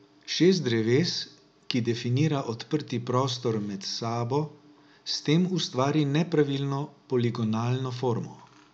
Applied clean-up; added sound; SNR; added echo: none; none; none; none.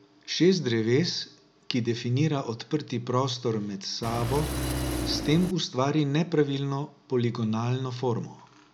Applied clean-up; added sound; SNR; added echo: none; Engine; 3 dB; none.